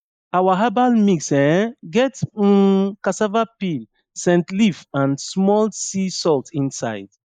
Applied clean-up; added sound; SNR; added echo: neural mask model Resemble Enhance denoiser.